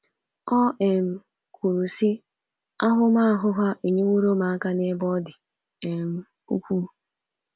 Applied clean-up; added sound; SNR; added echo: none; none; none; none.